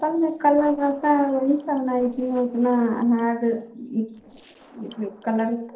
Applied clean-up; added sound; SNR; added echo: neural separator model SepFormer DNS4.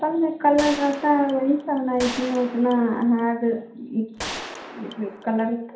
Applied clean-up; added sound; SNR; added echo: none; Gunshot, gunfire; 13 dB; reverberation time 0.5 s.